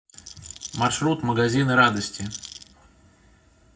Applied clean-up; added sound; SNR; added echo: none; Rattle; 17 dB; reverberation time 0.4 s.